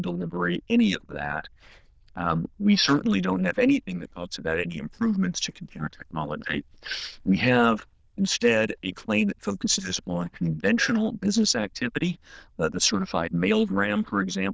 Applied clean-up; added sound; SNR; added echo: neural diffusion model UNIVERSE++.